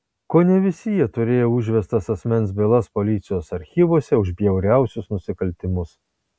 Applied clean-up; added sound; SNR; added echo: none; none; none; none.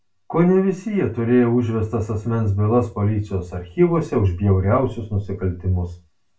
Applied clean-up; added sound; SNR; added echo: none; none; none; reverberation time 0.3 s.